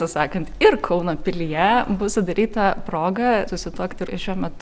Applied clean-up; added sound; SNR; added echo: none; Wind; 10 dB; none.